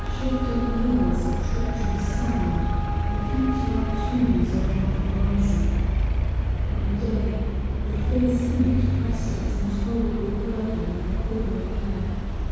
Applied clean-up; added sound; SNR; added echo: none; Traffic noise, roadway noise; -3 dB; reverberation time 2.0 s.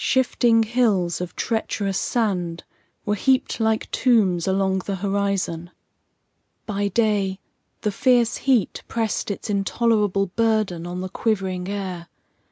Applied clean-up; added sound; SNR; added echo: none; none; none; none.